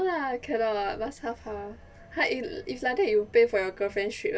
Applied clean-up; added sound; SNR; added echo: none; none; none; none.